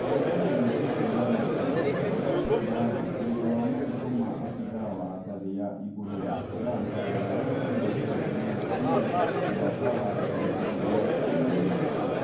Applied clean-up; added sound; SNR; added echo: none; Crowd; -3 dB; reverberation time 0.9 s.